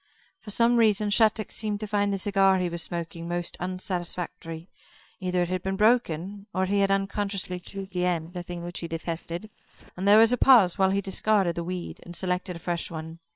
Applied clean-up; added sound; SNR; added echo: neural separator model SepFormer WHAM!.